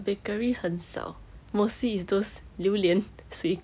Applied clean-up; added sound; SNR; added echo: none; none; none; none.